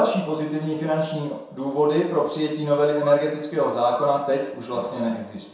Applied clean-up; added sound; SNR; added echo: none; Bird; 18 dB; reverberation time 0.7 s.